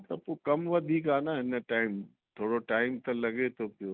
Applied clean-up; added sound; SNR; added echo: none; none; none; none.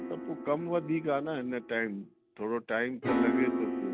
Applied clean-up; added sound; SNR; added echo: none; Piano; 2 dB; none.